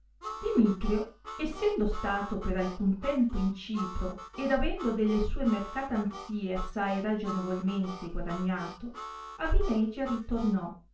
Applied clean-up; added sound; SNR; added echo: none; Harmonica; 14 dB; reverberation time 0.3 s.